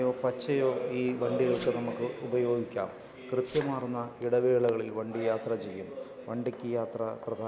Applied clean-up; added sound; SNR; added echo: none; Glass; 18 dB; none.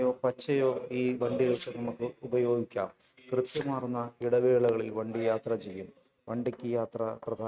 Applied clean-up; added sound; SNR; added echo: neural mask model RNNoise.